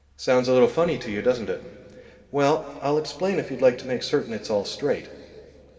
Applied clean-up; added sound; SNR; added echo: none; none; none; reverberation time 2.3 s.